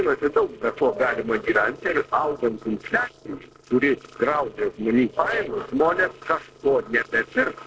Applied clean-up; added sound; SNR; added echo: neural separator model SepFormer DNS4.